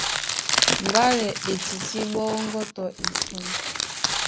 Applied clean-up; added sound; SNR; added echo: none; Crushing; -1 dB; none.